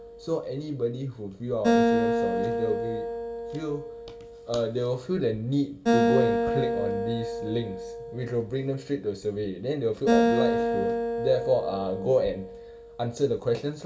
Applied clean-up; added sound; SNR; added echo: none; Acoustic guitar; -1 dB; reverberation time 0.2 s.